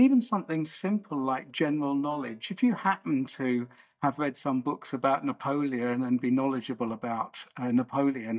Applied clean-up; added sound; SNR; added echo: neural mask model DeepFilterNet 3.